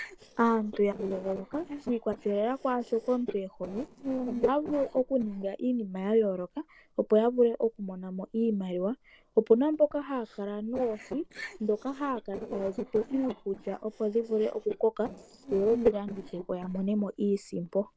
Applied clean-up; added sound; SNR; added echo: neural separator model SepFormer DNS4.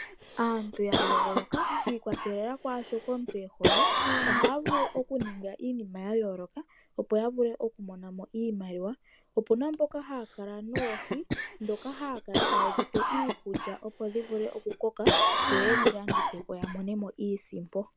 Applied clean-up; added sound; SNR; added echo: none; Cough; -2 dB; none.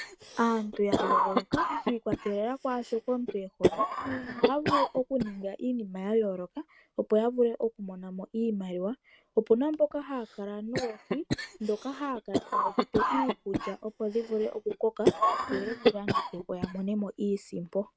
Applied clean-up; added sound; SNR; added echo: neural mask model RNNoise.